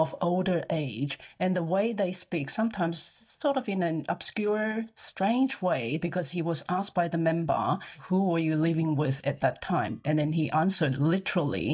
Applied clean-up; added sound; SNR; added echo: neural mask model DeepFilterNet 3.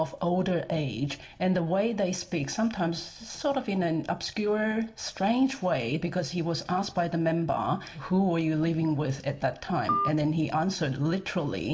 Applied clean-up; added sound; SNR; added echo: none; Telephone; 6 dB; reverberation time 0.6 s.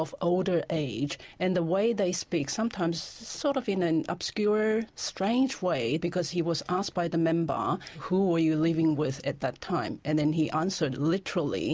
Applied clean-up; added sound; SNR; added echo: none; none; none; none.